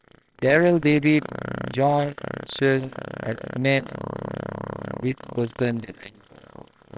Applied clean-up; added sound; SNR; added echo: neural separator model SepFormer WHAMR!.